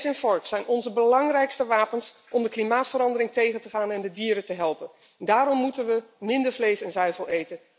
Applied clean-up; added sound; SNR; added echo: none; none; none; none.